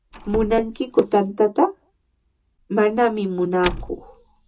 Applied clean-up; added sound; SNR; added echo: none; Slam; 14 dB; reverberation time 0.2 s.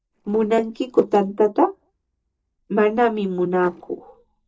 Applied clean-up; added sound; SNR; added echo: neural separator model SepFormer DNS4.